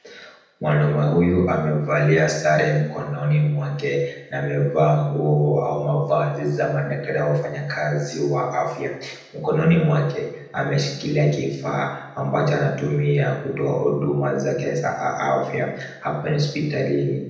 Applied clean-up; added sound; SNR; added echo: none; none; none; reverberation time 0.9 s.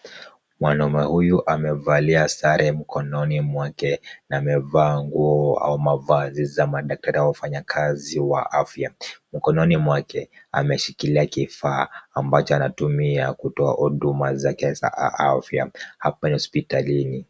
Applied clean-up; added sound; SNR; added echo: none; none; none; none.